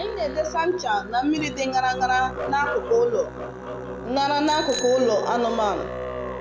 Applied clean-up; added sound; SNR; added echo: none; Bicycle bell + Musical instrument; 8 dB; none.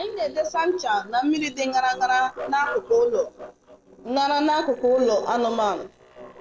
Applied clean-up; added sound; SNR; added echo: neural separator model SepFormer DNS4.